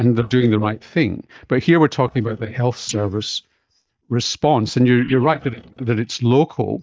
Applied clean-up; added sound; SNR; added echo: neural mask model DeepFilterNet 3.